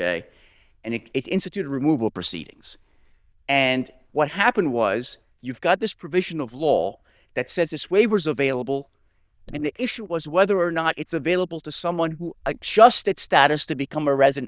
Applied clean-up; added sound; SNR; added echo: neural diffusion model UNIVERSE++.